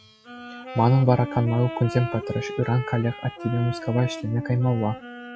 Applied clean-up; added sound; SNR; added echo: classical method log-MMSE.